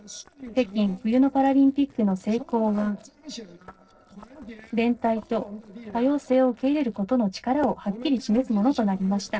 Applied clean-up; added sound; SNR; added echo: neural separator model SepFormer DNS4.